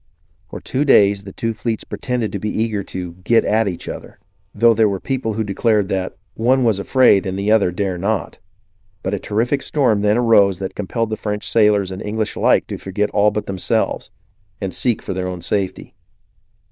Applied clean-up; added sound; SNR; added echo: neural diffusion model UNIVERSE++.